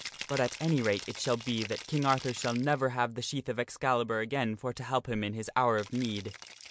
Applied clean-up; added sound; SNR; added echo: none; Rattle (instrument); 15 dB; none.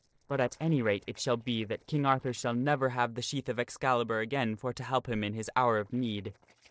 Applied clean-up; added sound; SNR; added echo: neural separator model SepFormer DNS4.